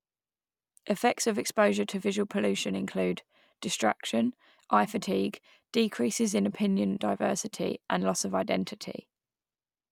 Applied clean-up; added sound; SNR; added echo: none; none; none; none.